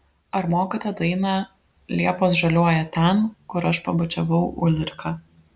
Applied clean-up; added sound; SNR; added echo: none; none; none; none.